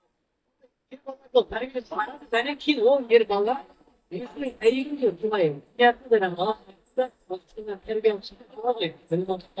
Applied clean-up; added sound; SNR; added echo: neural mask model DeepFilterNet 3.